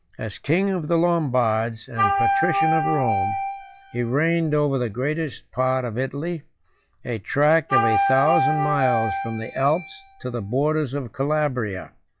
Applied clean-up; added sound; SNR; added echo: classical method log-MMSE.